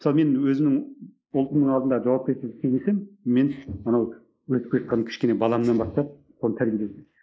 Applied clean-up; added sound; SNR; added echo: neural mask model Resemble Enhance denoiser.